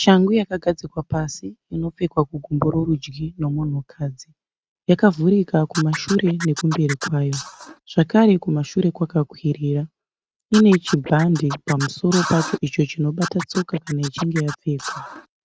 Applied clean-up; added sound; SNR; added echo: neural mask model RNNoise.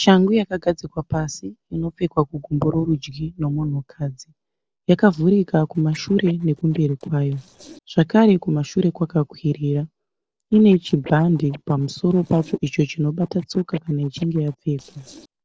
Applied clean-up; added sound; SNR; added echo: neural separator model SepFormer DNS4.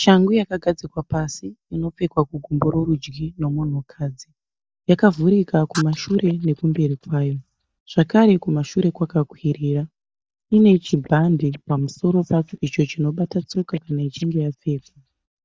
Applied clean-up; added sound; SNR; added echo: neural mask model DeepFilterNet 3.